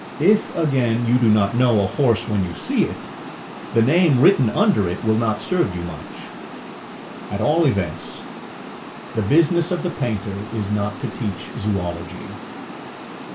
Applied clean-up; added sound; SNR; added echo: none; Water; 13 dB; reverberation time 0.3 s.